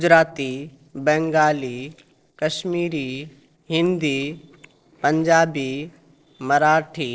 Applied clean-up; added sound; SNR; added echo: neural separator model SepFormer DNS4.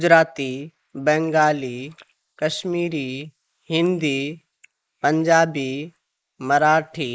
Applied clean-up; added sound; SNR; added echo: neural mask model Resemble Enhance denoiser.